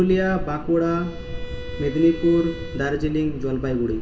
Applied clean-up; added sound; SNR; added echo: none; Bowed string instrument; 16 dB; reverberation time 1.3 s.